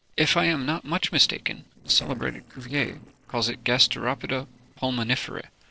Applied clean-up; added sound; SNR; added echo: neural separator model SepFormer DNS4.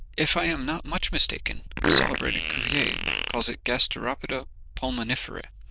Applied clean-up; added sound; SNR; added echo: neural diffusion model UNIVERSE++.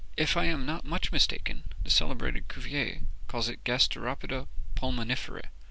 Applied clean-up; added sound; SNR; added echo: none; none; none; none.